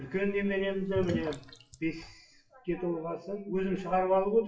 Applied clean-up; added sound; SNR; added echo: classical method WPE with log-MMSE.